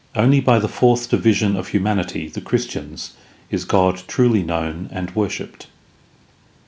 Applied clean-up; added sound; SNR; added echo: none; none; none; none.